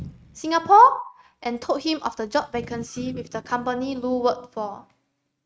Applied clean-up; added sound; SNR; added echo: neural mask model RNNoise.